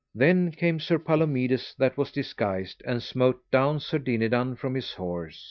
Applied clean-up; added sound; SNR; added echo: neural mask model DeepFilterNet 3.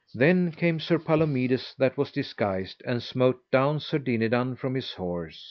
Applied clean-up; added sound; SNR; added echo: none; none; none; none.